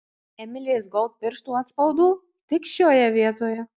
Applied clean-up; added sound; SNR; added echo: none; none; none; none.